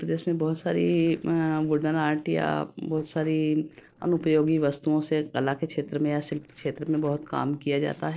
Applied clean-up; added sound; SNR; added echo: neural separator model SepFormer DNS4.